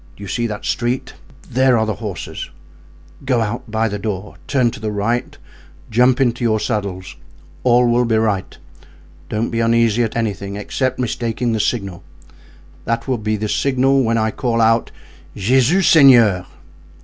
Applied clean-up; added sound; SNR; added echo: none; none; none; none.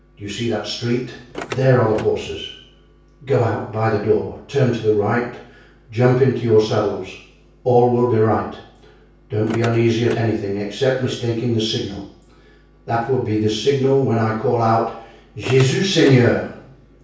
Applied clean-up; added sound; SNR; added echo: none; Car; 14 dB; reverberation time 0.6 s.